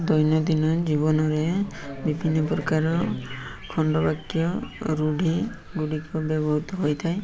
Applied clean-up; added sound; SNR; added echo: none; none; none; none.